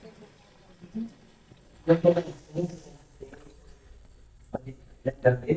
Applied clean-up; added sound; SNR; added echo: neural mask model DeepFilterNet 3.